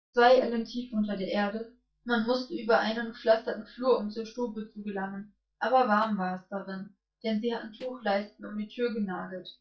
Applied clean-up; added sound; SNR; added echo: neural mask model DeepFilterNet 3.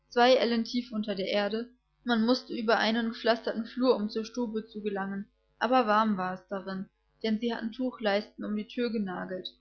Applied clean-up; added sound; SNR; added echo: none; none; none; none.